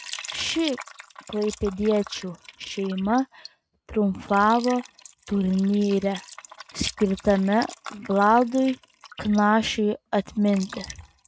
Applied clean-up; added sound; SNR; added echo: neural mask model RNNoise.